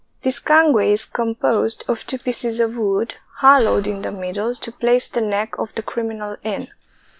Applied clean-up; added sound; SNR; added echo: none; Tambourine + Breathing; 20 dB; none.